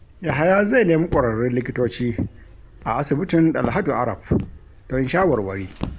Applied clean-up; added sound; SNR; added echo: none; Walk, footsteps; 14 dB; none.